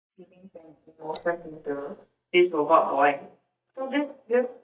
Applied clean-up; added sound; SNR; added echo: neural mask model DeepFilterNet 3.